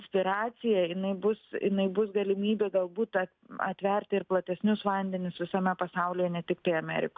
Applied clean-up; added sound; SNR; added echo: none; none; none; none.